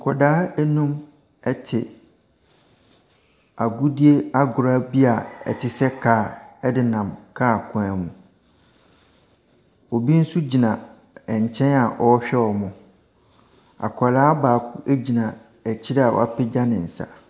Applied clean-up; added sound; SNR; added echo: none; none; none; none.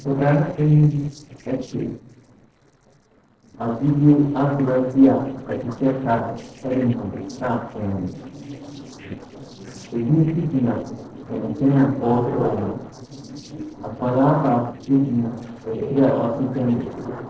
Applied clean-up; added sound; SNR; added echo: neural separator model SepFormer DNS4.